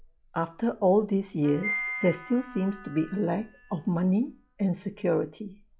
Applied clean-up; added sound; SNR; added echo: classical method log-MMSE.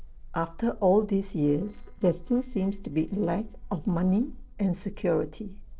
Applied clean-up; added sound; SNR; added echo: neural separator model SepFormer DNS4.